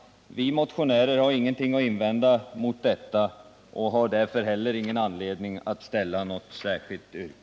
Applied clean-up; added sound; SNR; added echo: none; none; none; none.